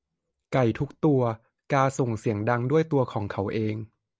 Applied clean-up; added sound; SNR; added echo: none; none; none; none.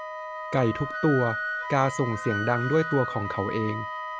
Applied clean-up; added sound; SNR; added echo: none; Wind instrument, woodwind instrument + Wind instrument, woodwind instrument; 6 dB; none.